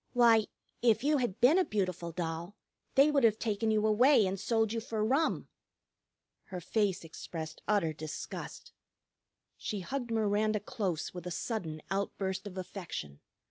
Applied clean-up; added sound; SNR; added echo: none; none; none; none.